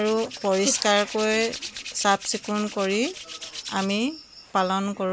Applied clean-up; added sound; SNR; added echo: none; Hands; 12 dB; none.